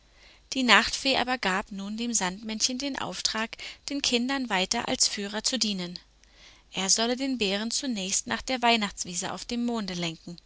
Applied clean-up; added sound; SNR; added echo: none; none; none; none.